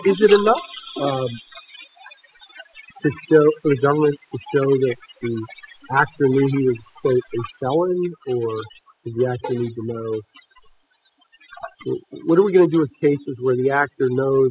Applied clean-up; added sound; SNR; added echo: classical method spectral subtraction.